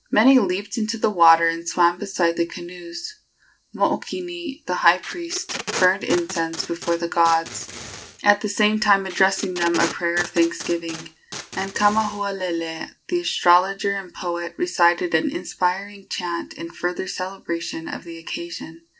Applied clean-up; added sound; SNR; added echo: none; Packing tape, duct tape; 11 dB; none.